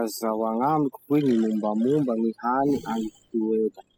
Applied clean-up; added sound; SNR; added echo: classical method spectral subtraction.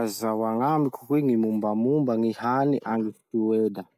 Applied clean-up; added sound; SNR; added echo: none; none; none; none.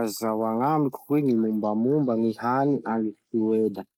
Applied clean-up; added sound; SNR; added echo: neural mask model Resemble Enhance denoiser.